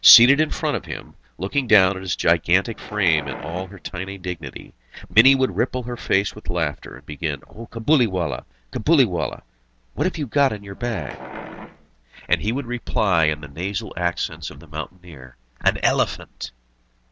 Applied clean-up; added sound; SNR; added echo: none; Wild animals; 14 dB; none.